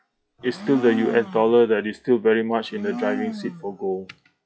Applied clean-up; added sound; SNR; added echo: classical method log-MMSE.